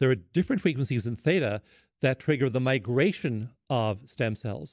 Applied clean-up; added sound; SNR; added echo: none; none; none; none.